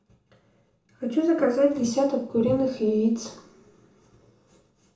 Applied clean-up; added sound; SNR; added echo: none; none; none; reverberation time 0.7 s.